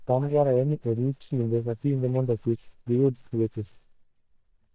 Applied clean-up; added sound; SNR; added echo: neural mask model DeepFilterNet 3.